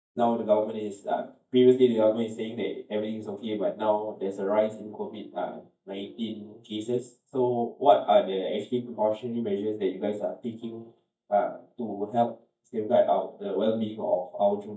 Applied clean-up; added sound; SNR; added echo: neural mask model DeepFilterNet 3.